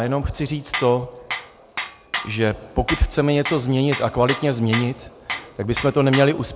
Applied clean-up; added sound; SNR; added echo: none; Tools; 10 dB; none.